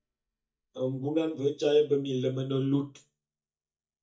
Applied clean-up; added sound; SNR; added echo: neural mask model DeepFilterNet 3.